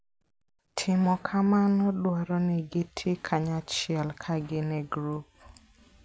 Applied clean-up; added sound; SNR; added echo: none; none; none; none.